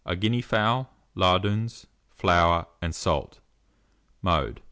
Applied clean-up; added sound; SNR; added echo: none; none; none; none.